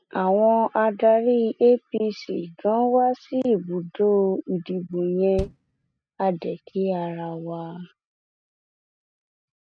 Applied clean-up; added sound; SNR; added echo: neural mask model RNNoise.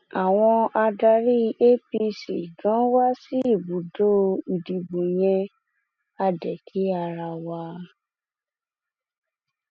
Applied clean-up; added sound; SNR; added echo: none; none; none; none.